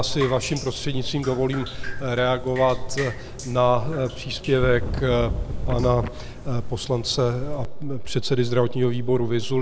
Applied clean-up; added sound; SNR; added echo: none; Wind + Drip; 4 dB; none.